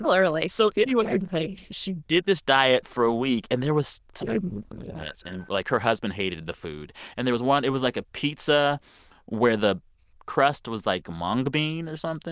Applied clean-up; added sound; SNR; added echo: neural diffusion model UNIVERSE++.